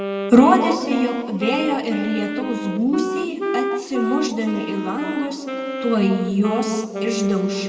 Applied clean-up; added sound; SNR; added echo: none; Wind instrument, woodwind instrument; 6 dB; reverberation time 1.7 s.